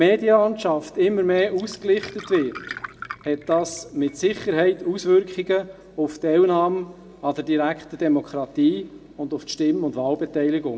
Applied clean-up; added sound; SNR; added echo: none; Glass; 18 dB; reverberation time 0.4 s.